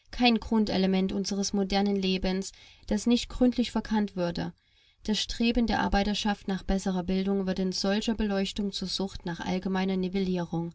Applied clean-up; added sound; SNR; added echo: none; none; none; none.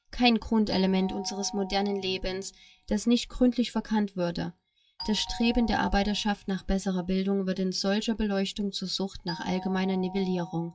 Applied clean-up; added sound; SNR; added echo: classical method log-MMSE.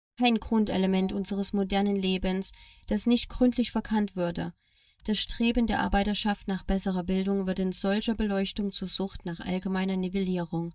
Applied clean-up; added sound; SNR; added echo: neural mask model DeepFilterNet 3.